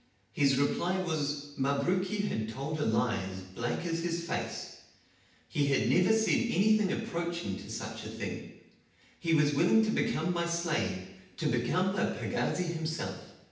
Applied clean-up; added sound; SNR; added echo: none; none; none; reverberation time 0.9 s.